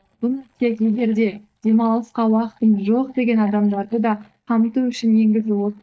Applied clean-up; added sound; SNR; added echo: neural mask model DeepFilterNet 3.